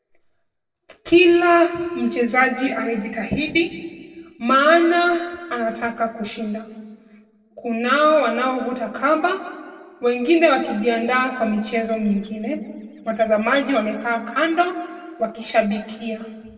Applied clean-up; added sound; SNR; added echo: neural separator model SepFormer DNS4.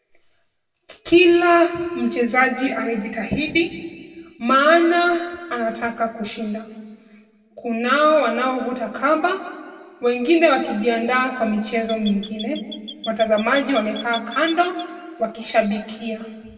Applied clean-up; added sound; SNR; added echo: none; Squeak / Chirp, tweet; 15 dB; reverberation time 1.4 s.